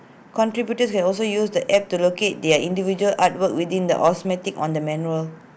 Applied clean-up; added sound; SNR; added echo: none; none; none; none.